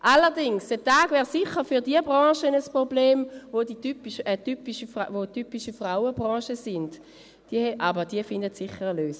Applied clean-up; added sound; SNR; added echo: none; none; none; none.